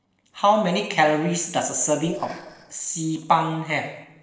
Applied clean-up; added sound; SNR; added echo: neural separator model SepFormer DNS4.